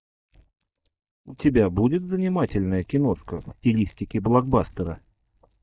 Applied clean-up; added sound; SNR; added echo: neural mask model DeepFilterNet 3.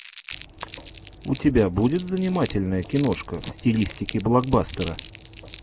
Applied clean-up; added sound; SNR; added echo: none; Crumpling, crinkling; 19 dB; none.